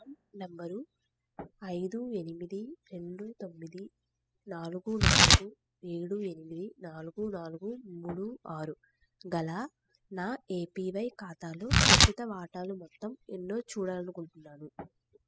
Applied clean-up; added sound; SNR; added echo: classical method spectral subtraction.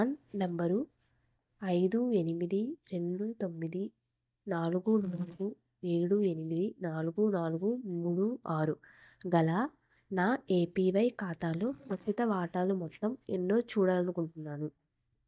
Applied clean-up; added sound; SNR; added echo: neural mask model DeepFilterNet 3.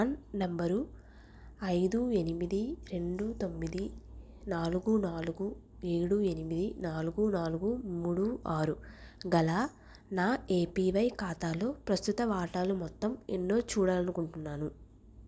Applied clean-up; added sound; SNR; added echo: none; none; none; none.